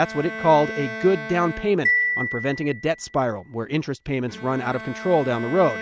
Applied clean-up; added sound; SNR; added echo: none; Marimba, xylophone + Bowed string instrument; 7 dB; none.